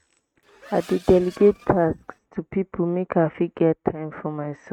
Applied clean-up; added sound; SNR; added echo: neural mask model RNNoise.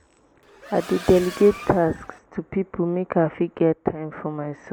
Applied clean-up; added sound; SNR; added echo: none; Accelerating, revving, vroom; 15 dB; none.